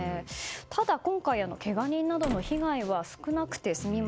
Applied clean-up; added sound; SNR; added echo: none; Slam; 13 dB; none.